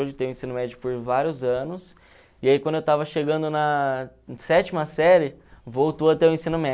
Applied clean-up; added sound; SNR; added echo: none; none; none; none.